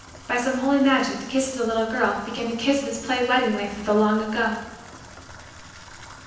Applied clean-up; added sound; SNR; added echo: none; Bathtub (filling or washing) / Water tap, faucet; 19 dB; reverberation time 0.9 s.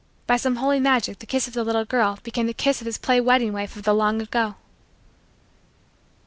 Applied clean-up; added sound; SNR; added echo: none; none; none; none.